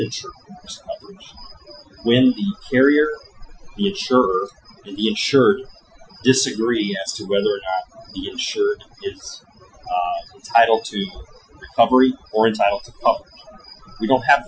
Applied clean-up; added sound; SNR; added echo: classical method Wiener filter.